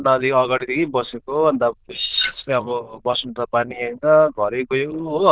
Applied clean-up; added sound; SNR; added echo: neural diffusion model UNIVERSE++.